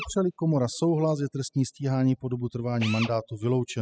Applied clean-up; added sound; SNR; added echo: classical method spectral subtraction.